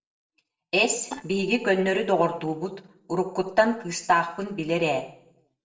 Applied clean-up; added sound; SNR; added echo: neural separator model SepFormer DNS4.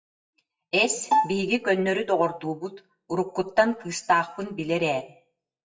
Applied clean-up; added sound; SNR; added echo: classical method WPE with log-MMSE.